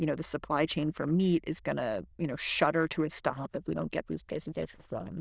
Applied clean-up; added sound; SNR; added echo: neural diffusion model UNIVERSE++.